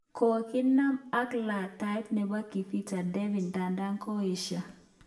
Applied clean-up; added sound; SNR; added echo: none; none; none; reverberation time 0.6 s.